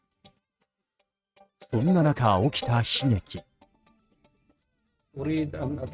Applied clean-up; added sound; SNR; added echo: neural mask model RNNoise.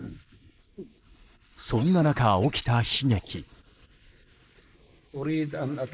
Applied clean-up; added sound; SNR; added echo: neural mask model Resemble Enhance denoiser.